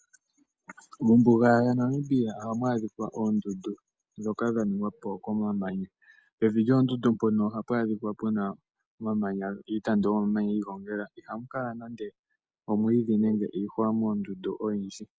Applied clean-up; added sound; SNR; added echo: none; none; none; none.